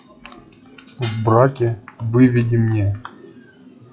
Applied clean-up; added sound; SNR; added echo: classical method log-MMSE.